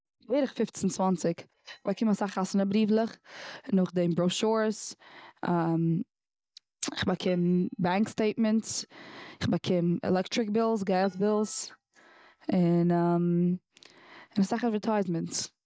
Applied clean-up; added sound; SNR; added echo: neural mask model DeepFilterNet 3.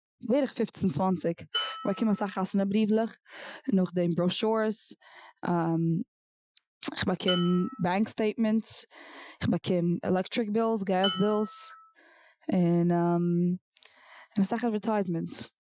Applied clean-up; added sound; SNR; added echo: classical method Wiener filter.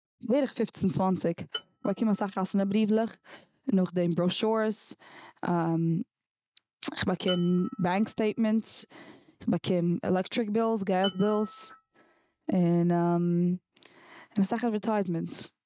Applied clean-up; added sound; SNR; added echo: neural mask model RNNoise.